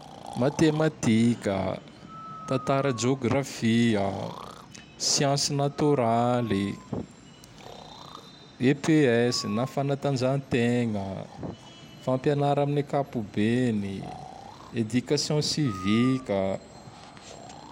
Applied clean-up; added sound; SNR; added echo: none; Breathing; 20 dB; none.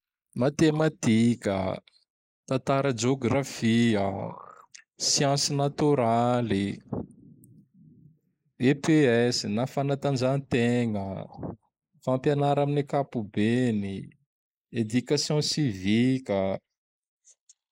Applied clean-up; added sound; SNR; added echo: neural mask model Resemble Enhance denoiser.